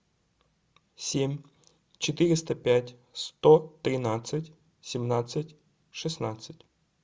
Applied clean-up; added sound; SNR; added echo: none; none; none; none.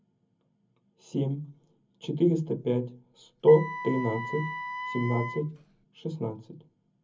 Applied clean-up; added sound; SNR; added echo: none; Wind instrument, woodwind instrument; 8 dB; reverberation time 0.3 s.